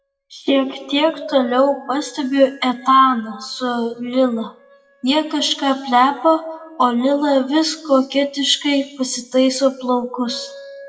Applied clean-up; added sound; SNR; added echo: classical method WPE with log-MMSE.